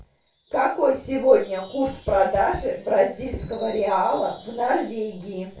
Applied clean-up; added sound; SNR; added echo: none; Wind chime; 18 dB; reverberation time 0.3 s.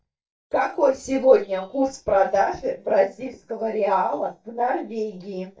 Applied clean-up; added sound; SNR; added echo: neural mask model DeepFilterNet 3.